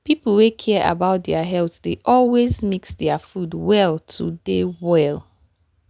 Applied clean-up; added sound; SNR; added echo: none; none; none; none.